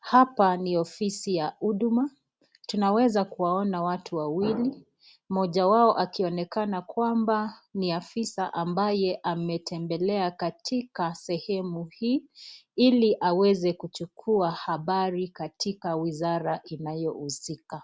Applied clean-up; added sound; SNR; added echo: none; none; none; none.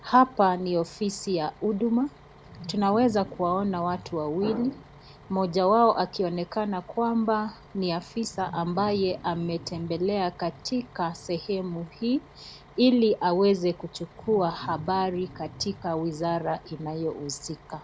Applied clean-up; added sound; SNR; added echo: none; Bus + Wild animals; 20 dB; none.